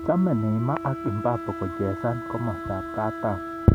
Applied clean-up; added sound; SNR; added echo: none; Wind instrument, woodwind instrument; 9 dB; none.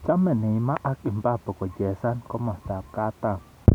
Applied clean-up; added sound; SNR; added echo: none; none; none; none.